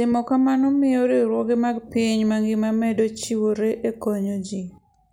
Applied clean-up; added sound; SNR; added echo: none; none; none; none.